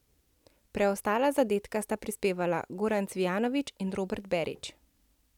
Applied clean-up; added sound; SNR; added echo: none; none; none; none.